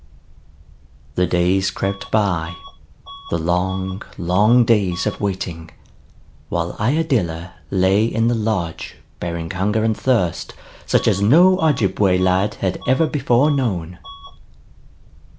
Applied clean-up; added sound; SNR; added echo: none; Bus / Alarm; 20 dB; none.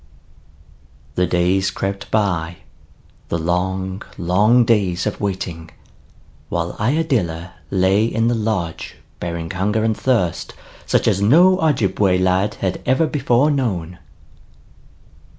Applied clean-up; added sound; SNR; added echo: none; none; none; none.